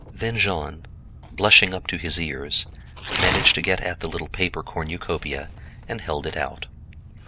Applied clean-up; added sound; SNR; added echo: none; Tearing; 8 dB; none.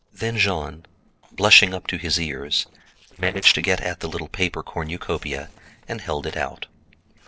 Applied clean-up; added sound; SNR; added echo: neural separator model SepFormer DNS4.